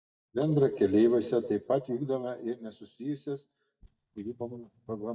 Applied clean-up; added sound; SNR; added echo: neural mask model DeepFilterNet 3.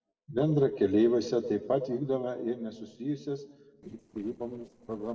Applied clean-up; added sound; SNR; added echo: neural separator model SepFormer DNS4.